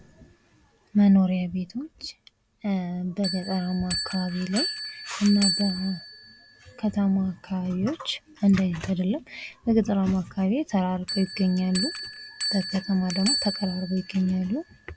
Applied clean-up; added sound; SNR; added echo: none; Bell; 10 dB; none.